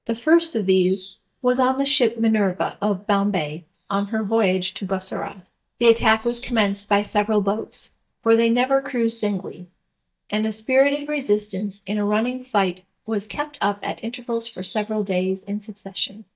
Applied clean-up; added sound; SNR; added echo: neural mask model DeepFilterNet 3.